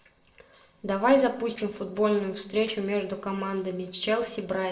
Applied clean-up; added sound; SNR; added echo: neural separator model SepFormer DNS4.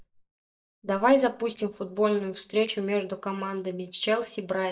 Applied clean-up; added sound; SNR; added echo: neural mask model DeepFilterNet 3.